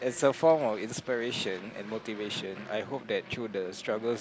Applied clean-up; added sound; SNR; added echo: none; Aircraft; 18 dB; none.